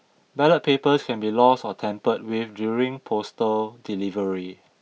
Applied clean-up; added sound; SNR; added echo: none; none; none; none.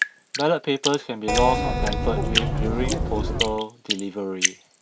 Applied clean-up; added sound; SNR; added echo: none; Keyboard (musical) + Drip; -1 dB; none.